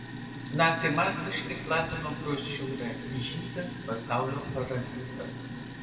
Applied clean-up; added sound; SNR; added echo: none; Sink (filling or washing); 7 dB; reverberation time 2.0 s.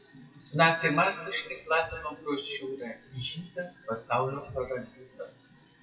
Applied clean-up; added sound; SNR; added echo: classical method WPE with log-MMSE.